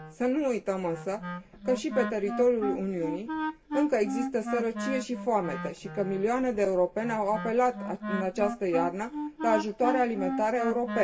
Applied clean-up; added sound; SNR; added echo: none; Wind instrument, woodwind instrument; 7 dB; reverberation time 0.2 s.